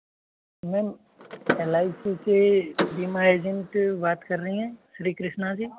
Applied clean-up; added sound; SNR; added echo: none; Door / Car; 8 dB; none.